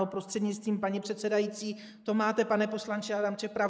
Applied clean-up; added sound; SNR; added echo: neural mask model Resemble Enhance denoiser.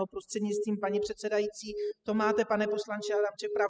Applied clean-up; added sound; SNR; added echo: classical method spectral subtraction.